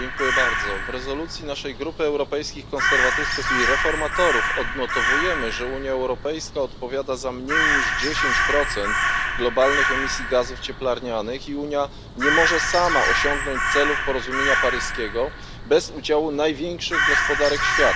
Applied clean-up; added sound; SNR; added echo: none; Crow; -1 dB; none.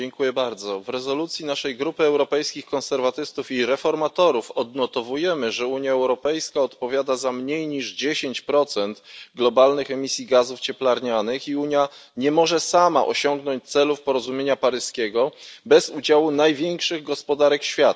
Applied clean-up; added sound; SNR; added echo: none; none; none; none.